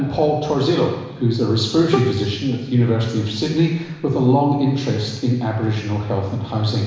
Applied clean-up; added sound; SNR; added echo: none; Bowed string instrument; 10 dB; reverberation time 1.0 s.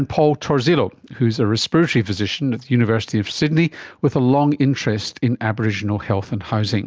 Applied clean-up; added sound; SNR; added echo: none; none; none; none.